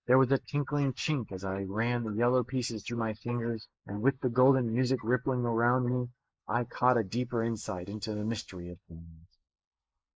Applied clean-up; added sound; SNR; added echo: neural mask model Resemble Enhance denoiser.